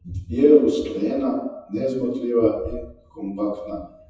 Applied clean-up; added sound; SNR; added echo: classical method WPE with log-MMSE.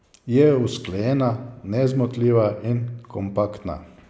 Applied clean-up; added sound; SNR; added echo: none; none; none; none.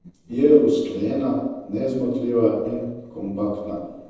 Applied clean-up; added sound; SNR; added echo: neural separator model SepFormer DNS4.